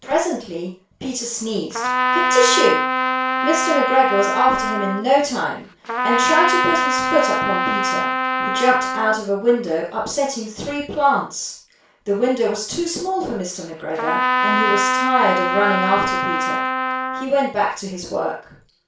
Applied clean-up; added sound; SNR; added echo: none; Trumpet; -1 dB; reverberation time 0.3 s.